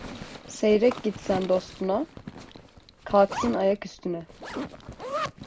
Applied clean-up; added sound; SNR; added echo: none; Zipper (clothing); 11 dB; none.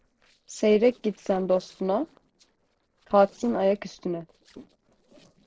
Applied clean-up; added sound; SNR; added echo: neural separator model SepFormer DNS4.